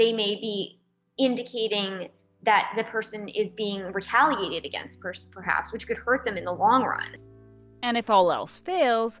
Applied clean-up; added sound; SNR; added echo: none; none; none; none.